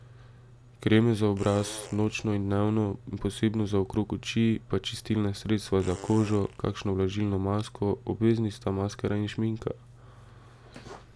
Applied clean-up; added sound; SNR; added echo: none; Fart; 19 dB; none.